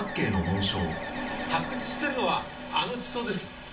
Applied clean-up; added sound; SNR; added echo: none; Bird; 14 dB; reverberation time 0.4 s.